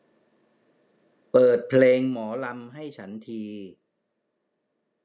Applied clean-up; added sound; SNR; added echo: none; none; none; none.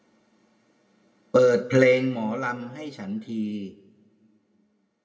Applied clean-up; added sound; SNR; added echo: none; none; none; reverberation time 1.2 s.